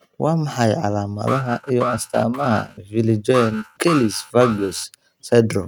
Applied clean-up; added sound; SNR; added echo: neural mask model RNNoise.